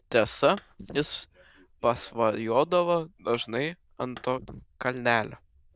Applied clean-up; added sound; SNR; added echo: neural diffusion model UNIVERSE++.